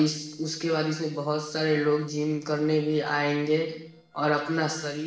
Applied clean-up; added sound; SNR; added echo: neural separator model SepFormer DNS4.